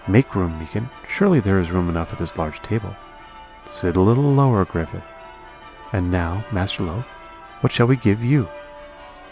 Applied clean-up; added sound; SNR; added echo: none; Church bell; 19 dB; none.